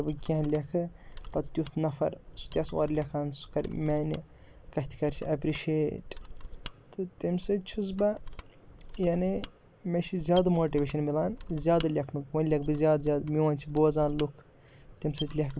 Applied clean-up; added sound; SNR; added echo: none; Mechanisms; 13 dB; none.